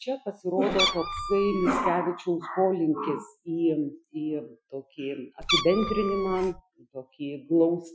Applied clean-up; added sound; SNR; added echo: classical method Wiener filter.